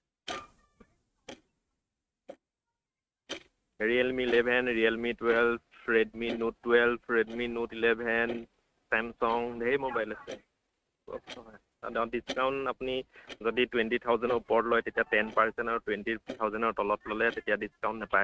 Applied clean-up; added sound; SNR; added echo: neural mask model RNNoise.